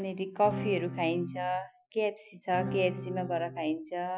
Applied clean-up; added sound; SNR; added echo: classical method Wiener filter.